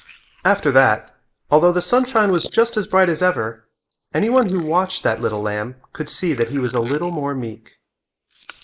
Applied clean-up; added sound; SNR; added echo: neural mask model Resemble Enhance denoiser.